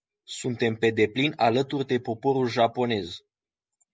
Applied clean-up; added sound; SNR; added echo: none; none; none; none.